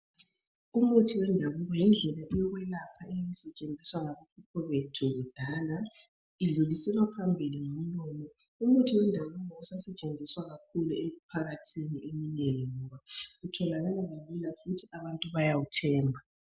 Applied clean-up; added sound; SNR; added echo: none; none; none; none.